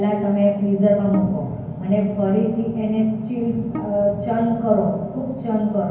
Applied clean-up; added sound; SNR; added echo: none; Bowed string instrument; 18 dB; reverberation time 0.9 s.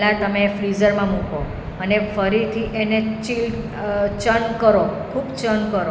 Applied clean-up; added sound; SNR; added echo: none; none; none; none.